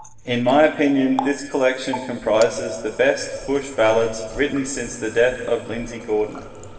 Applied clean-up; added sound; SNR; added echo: none; Water tap, faucet; 16 dB; reverberation time 2.0 s.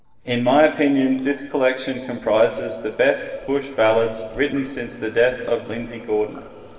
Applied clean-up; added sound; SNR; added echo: neural separator model SepFormer DNS4.